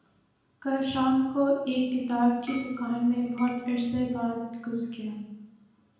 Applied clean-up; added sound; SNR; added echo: none; Chink, clink; 20 dB; reverberation time 0.9 s.